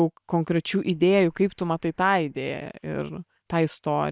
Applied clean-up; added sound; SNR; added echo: neural separator model SepFormer WHAM!.